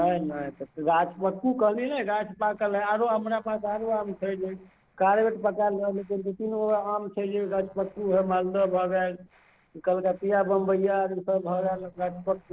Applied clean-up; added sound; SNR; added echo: neural separator model SepFormer DNS4.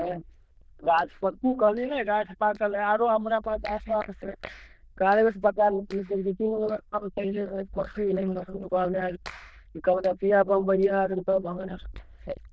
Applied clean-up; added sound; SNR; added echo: neural diffusion model UNIVERSE++.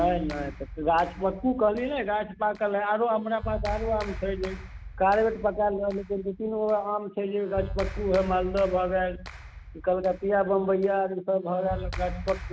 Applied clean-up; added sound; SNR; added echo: none; Clapping; 12 dB; none.